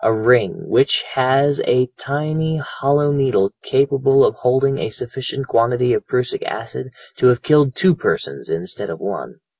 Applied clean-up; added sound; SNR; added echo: none; none; none; none.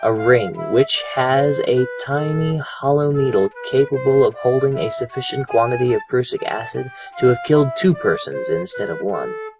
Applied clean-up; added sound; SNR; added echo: none; Wind instrument, woodwind instrument; 11 dB; none.